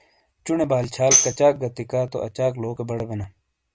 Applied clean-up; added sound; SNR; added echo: none; Tambourine; 1 dB; none.